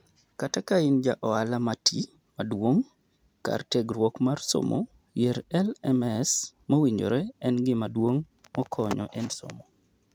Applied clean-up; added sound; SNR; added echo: none; none; none; none.